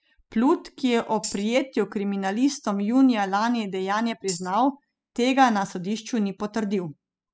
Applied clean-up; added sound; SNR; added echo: classical method spectral subtraction.